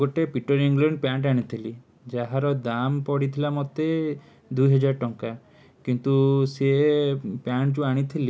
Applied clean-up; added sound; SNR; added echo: none; none; none; none.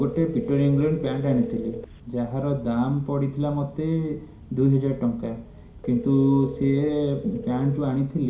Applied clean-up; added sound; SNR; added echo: none; Telephone; 14 dB; reverberation time 0.5 s.